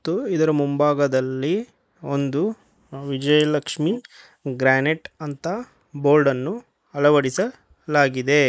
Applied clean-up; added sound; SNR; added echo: neural mask model Resemble Enhance denoiser.